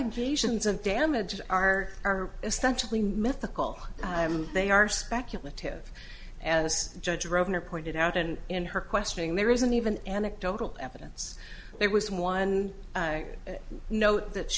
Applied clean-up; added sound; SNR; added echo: none; none; none; none.